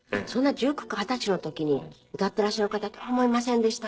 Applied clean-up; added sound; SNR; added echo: neural separator model SepFormer DNS4.